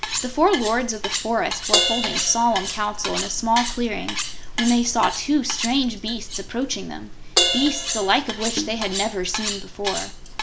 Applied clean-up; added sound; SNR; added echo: none; Crash cymbal + Cutlery, silverware; 4 dB; none.